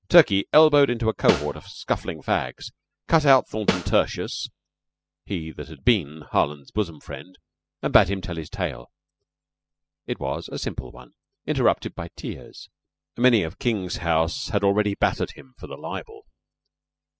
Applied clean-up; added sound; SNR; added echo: classical method spectral subtraction.